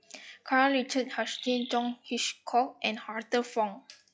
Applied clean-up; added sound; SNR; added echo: classical method log-MMSE.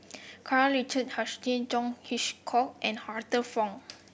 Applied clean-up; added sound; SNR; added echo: none; none; none; none.